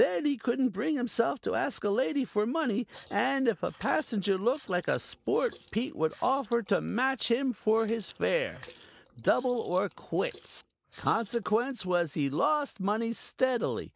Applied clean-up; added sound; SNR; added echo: neural mask model Resemble Enhance denoiser.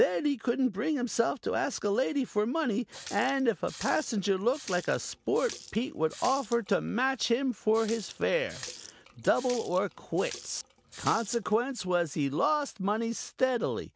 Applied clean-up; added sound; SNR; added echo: none; Water tap, faucet; 16 dB; none.